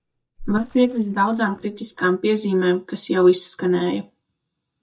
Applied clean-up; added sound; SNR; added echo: neural mask model DeepFilterNet 3.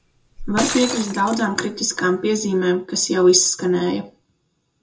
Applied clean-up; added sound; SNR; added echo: none; Shatter; 13 dB; reverberation time 0.2 s.